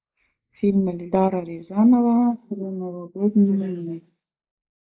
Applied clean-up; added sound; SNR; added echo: neural mask model Resemble Enhance denoiser.